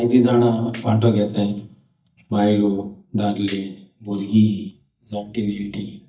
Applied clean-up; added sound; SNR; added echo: neural mask model DeepFilterNet 3.